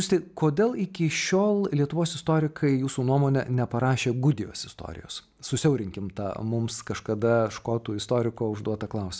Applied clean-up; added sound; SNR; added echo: none; none; none; none.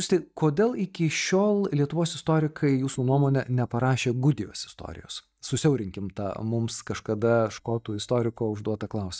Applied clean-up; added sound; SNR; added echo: neural mask model DeepFilterNet 3.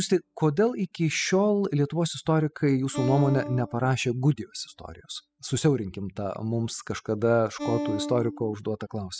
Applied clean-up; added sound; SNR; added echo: classical method spectral subtraction.